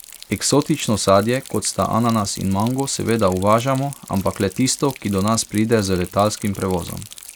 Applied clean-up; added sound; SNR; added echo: none; Rain; 19 dB; none.